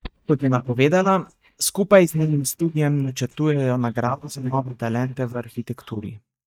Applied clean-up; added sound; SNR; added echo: neural mask model DeepFilterNet 3.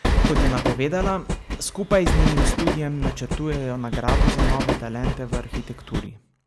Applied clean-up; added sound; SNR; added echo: none; Train; -4 dB; none.